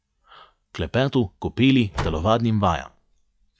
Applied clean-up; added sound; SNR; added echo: classical method log-MMSE.